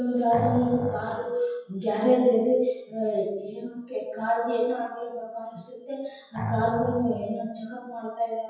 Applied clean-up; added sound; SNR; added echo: classical method WPE with log-MMSE.